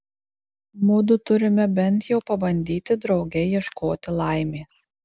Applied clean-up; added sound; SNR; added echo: none; none; none; none.